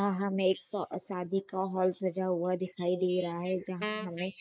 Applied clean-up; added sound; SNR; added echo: neural mask model Resemble Enhance denoiser.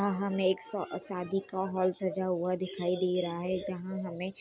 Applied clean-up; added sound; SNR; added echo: none; none; none; none.